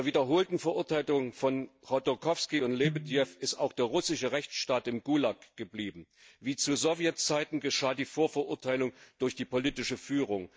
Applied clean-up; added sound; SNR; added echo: neural mask model DeepFilterNet 3.